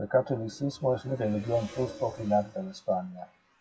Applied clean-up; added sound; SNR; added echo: classical method WPE with log-MMSE.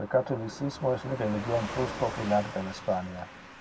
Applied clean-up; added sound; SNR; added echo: none; Car passing by / Truck; 11 dB; reverberation time 0.9 s.